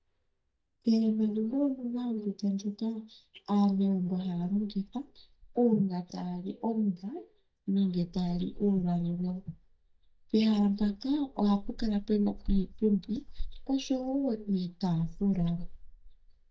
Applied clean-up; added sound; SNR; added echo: neural mask model DeepFilterNet 3.